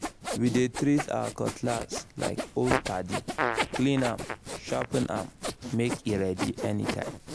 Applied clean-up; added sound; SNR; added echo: none; Sawing + Fart; 4 dB; none.